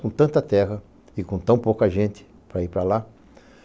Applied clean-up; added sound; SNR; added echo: none; none; none; none.